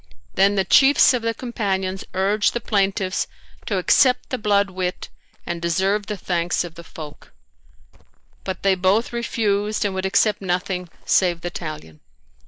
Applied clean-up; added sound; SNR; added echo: neural mask model Resemble Enhance denoiser.